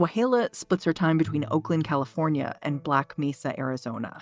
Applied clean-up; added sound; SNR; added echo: neural mask model DeepFilterNet 3.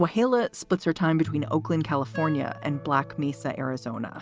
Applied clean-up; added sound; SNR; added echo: none; Wind instrument, woodwind instrument; 19 dB; none.